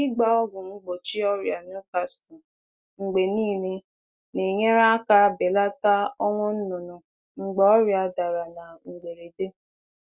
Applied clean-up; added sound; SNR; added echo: none; none; none; none.